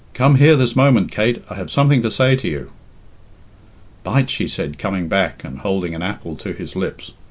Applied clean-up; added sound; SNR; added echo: none; none; none; none.